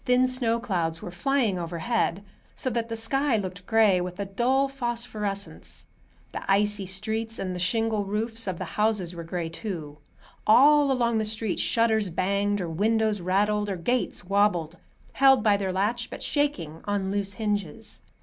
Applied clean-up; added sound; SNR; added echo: none; none; none; none.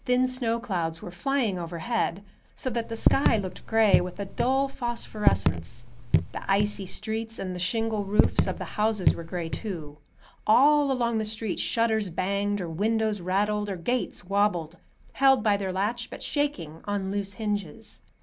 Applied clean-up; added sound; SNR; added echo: none; Raindrop / Drip; 0 dB; none.